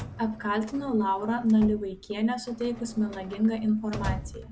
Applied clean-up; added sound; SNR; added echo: none; Drawer open or close; 12 dB; none.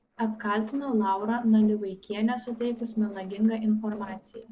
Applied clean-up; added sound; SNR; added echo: neural separator model SepFormer DNS4.